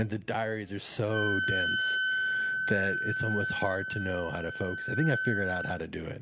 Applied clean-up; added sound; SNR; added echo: none; Wind instrument, woodwind instrument; 0 dB; none.